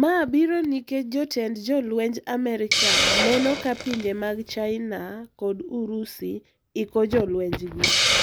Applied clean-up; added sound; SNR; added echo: none; Hiss; 3 dB; none.